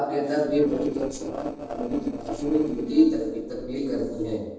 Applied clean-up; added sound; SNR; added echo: neural separator model SepFormer DNS4.